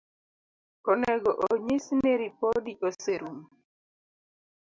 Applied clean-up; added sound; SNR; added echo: none; none; none; none.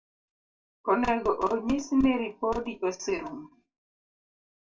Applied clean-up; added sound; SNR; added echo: none; none; none; reverberation time 0.2 s.